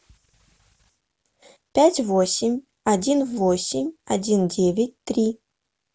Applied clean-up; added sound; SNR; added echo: none; none; none; none.